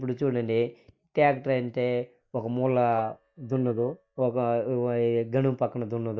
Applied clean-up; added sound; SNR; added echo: neural mask model DeepFilterNet 3.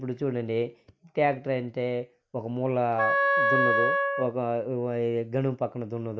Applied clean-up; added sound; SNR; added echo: neural mask model RNNoise.